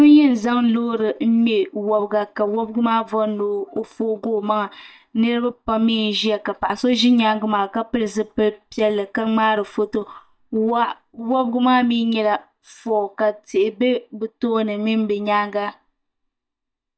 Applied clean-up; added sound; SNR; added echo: neural mask model DeepFilterNet 3.